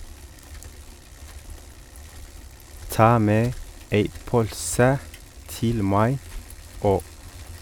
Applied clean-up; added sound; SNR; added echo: none; Bicycle; 15 dB; none.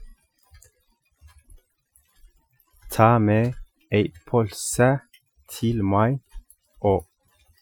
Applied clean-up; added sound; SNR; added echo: classical method Wiener filter.